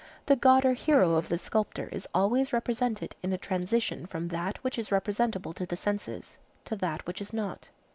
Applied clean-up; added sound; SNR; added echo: none; Fart; 19 dB; none.